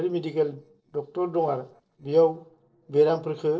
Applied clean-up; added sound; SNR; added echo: neural separator model SepFormer DNS4.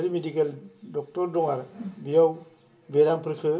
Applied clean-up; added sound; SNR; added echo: none; Whoosh, swoosh, swish; 18 dB; reverberation time 0.2 s.